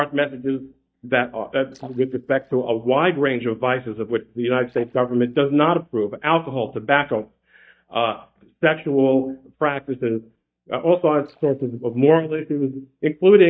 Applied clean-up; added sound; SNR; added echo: neural mask model DeepFilterNet 3.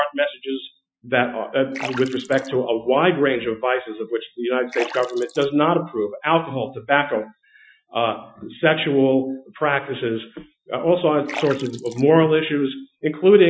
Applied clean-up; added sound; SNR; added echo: classical method Wiener filter.